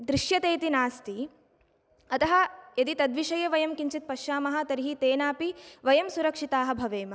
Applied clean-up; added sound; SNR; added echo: none; none; none; none.